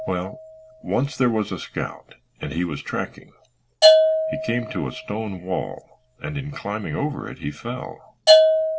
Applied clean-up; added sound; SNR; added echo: none; Bell / Percussion; -4 dB; none.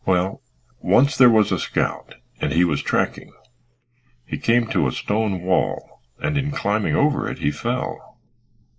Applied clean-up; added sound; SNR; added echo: neural mask model Resemble Enhance denoiser.